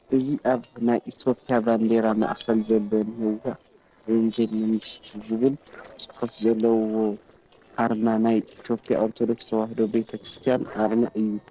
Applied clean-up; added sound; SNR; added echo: neural separator model SepFormer DNS4.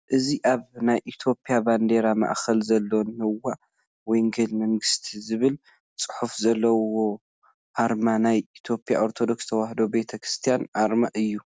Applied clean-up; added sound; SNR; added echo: none; none; none; none.